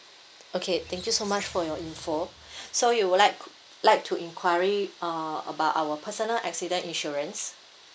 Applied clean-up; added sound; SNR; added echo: none; Squeak; 19 dB; none.